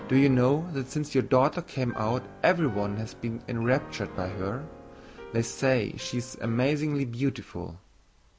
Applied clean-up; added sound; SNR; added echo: none; Piano; 17 dB; none.